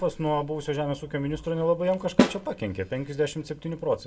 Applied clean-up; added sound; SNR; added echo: none; Snare drum; 0 dB; reverberation time 0.6 s.